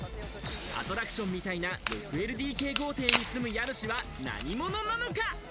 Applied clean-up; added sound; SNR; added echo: none; Wood; -1 dB; none.